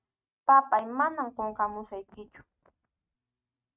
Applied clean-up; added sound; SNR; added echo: neural mask model RNNoise.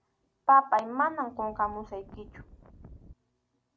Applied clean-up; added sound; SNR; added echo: none; Wind; 20 dB; none.